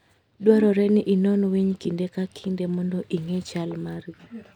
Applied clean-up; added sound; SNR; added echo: none; none; none; none.